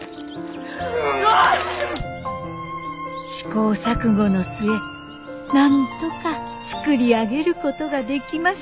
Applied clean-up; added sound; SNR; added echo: none; Explosion; 16 dB; none.